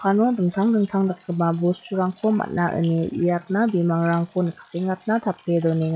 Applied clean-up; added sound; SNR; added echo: classical method log-MMSE.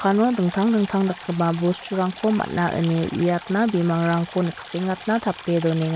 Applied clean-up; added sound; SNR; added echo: none; Stream; 16 dB; none.